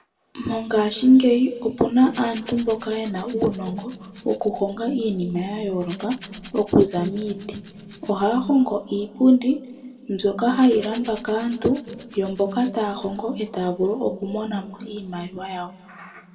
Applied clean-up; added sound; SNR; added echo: none; Rattle / Rattle (instrument); 11 dB; reverberation time 1.9 s.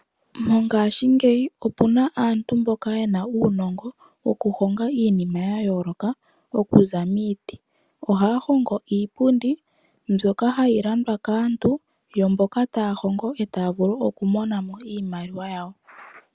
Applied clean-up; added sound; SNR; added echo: none; none; none; none.